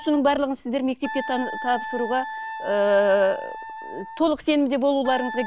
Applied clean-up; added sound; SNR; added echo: none; Wind instrument, woodwind instrument; 11 dB; none.